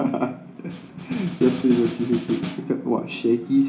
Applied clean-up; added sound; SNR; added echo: none; Snare drum; 10 dB; reverberation time 0.4 s.